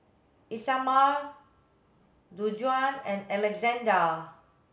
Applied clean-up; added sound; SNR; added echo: none; none; none; none.